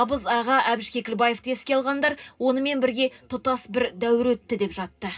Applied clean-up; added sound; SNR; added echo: none; none; none; reverberation time 0.2 s.